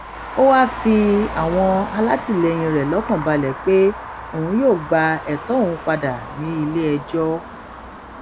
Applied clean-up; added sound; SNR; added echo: none; Traffic noise, roadway noise; 12 dB; none.